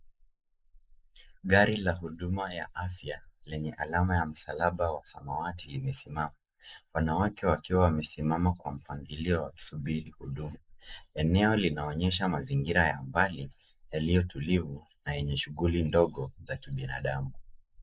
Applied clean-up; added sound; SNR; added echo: neural mask model Resemble Enhance denoiser.